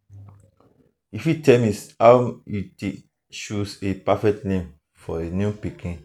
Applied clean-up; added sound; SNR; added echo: none; none; none; none.